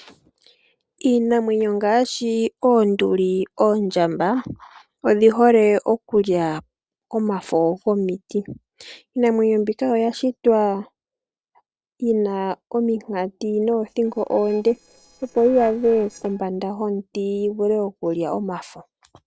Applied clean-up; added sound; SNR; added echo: neural separator model SepFormer DNS4.